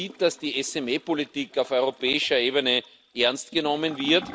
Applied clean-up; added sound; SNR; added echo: none; Toilet flush / Gurgling; 20 dB; none.